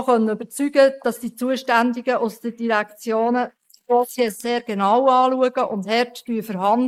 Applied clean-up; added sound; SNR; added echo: neural mask model Resemble Enhance denoiser.